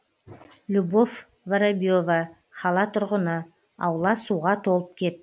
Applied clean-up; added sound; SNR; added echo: none; none; none; none.